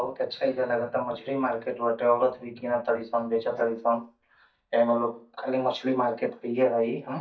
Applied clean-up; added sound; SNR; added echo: neural mask model DeepFilterNet 3.